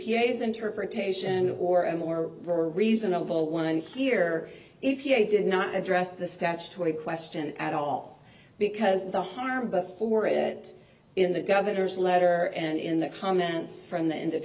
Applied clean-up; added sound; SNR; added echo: none; none; none; none.